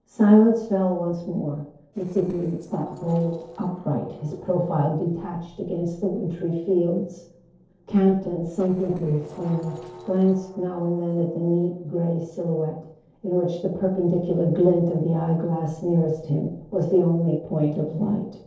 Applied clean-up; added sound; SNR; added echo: neural separator model SepFormer DNS4.